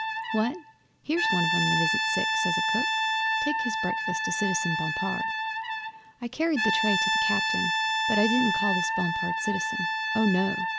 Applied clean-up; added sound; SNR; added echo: none; Brass instrument; -3 dB; none.